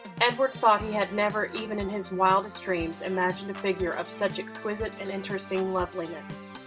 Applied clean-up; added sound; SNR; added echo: none; Organ; 13 dB; none.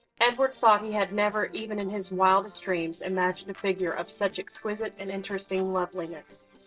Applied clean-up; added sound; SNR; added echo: neural separator model SepFormer DNS4.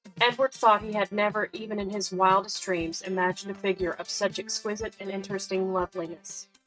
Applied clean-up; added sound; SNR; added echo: neural mask model RNNoise.